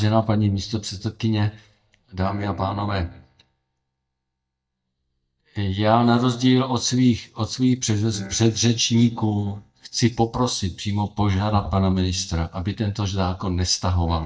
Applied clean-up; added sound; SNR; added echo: neural mask model DeepFilterNet 3.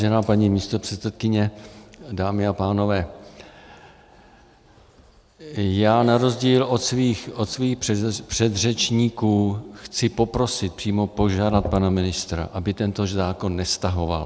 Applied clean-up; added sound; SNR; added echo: none; none; none; none.